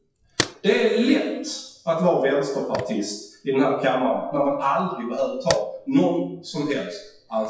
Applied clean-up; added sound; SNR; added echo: classical method WPE with log-MMSE.